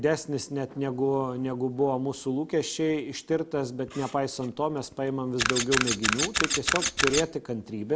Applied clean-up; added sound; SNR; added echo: none; Camera; 1 dB; none.